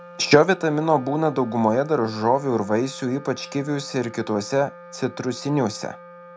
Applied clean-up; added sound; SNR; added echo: none; Wind instrument, woodwind instrument; 19 dB; none.